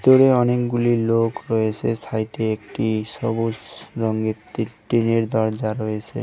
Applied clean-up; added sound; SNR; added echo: none; none; none; none.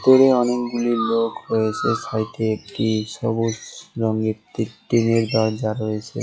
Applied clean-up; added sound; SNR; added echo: classical method log-MMSE.